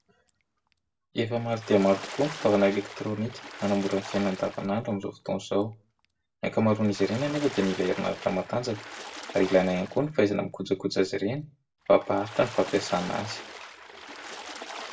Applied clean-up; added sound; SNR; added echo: none; Water / Splash, splatter; 15 dB; reverberation time 0.2 s.